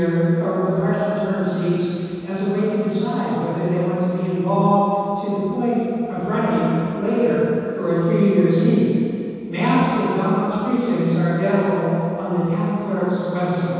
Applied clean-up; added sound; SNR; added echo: none; none; none; reverberation time 2.1 s.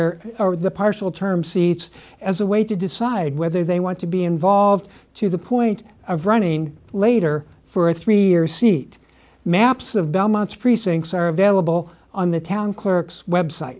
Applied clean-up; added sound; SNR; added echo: none; none; none; none.